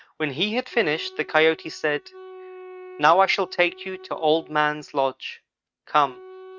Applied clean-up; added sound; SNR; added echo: neural mask model RNNoise.